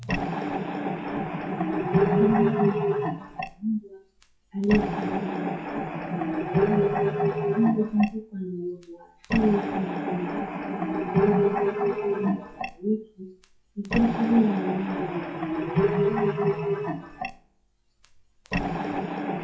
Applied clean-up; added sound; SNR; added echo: classical method WPE with log-MMSE.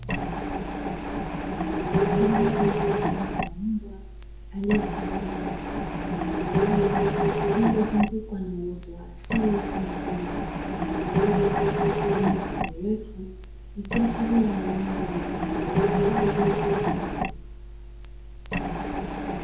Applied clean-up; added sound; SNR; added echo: none; Mechanisms; -4 dB; reverberation time 2.1 s.